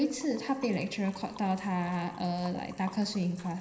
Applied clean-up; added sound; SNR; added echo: none; Liquid; 19 dB; reverberation time 0.9 s.